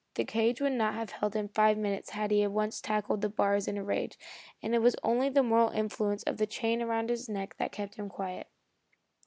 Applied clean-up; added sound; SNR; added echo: none; none; none; none.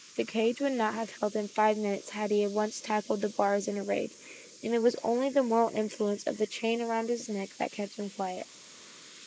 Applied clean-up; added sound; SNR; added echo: neural mask model Resemble Enhance denoiser.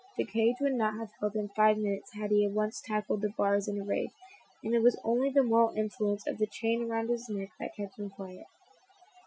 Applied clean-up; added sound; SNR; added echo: classical method Wiener filter.